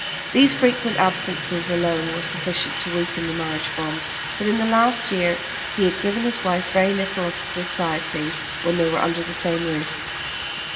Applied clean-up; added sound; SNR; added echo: none; Sink (filling or washing) / Water tap, faucet; 5 dB; reverberation time 1.3 s.